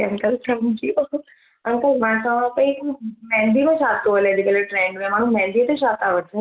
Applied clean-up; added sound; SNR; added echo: none; none; none; none.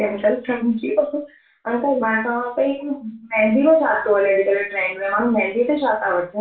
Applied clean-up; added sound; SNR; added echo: none; none; none; reverberation time 0.2 s.